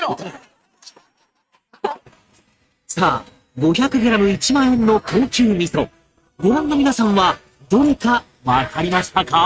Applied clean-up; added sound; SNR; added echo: neural mask model RNNoise.